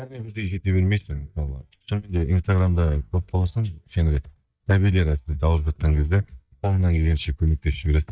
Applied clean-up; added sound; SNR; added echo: neural mask model DeepFilterNet 3.